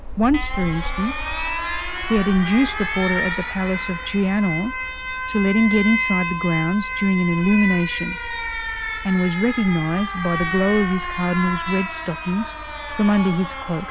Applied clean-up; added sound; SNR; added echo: none; Alarm; 5 dB; none.